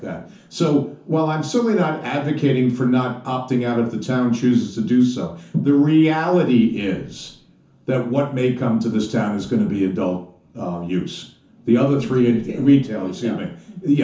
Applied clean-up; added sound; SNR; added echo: none; none; none; reverberation time 0.9 s.